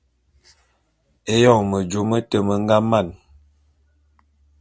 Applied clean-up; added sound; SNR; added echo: none; none; none; none.